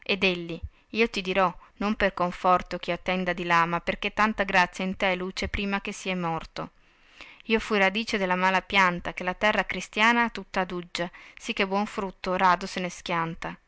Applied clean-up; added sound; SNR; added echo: none; none; none; none.